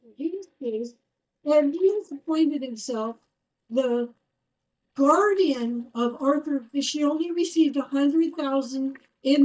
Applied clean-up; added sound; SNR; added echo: neural mask model DeepFilterNet 3.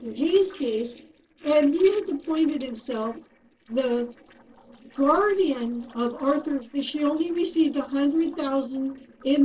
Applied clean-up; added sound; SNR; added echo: neural separator model SepFormer DNS4.